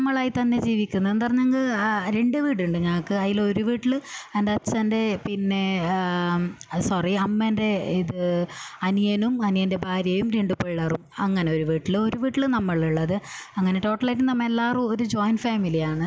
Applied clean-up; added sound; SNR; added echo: none; none; none; none.